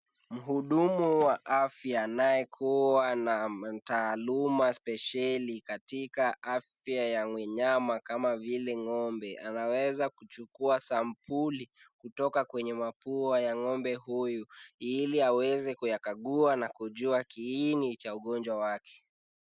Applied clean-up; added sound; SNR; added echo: none; none; none; none.